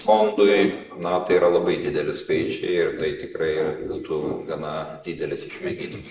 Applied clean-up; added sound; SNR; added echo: neural mask model Resemble Enhance denoiser.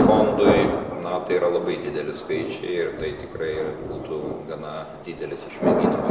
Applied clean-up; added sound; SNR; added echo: none; Thunder; -1 dB; none.